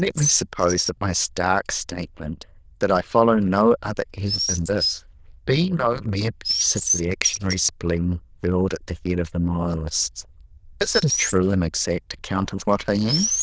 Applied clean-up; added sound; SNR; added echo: neural diffusion model UNIVERSE++.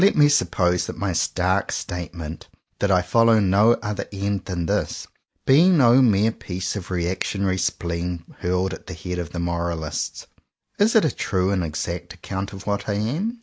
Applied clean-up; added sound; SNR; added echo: none; none; none; none.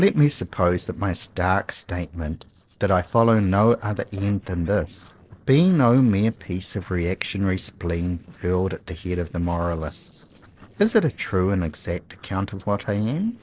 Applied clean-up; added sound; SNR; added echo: neural separator model SepFormer DNS4.